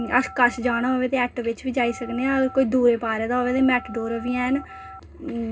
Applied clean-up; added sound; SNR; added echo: none; Telephone; 19 dB; reverberation time 0.2 s.